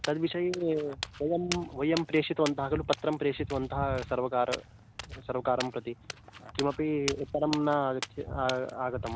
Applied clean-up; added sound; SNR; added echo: none; Walk, footsteps; 11 dB; none.